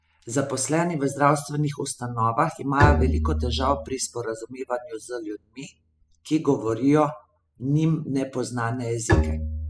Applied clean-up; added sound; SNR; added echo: classical method spectral subtraction.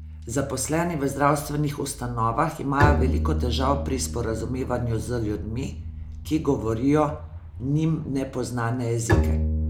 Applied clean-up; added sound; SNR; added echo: none; Bowed string instrument; 3 dB; none.